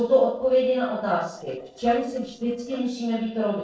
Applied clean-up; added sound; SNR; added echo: neural separator model SepFormer DNS4.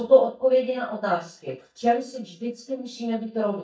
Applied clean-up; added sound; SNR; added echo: neural mask model DeepFilterNet 3.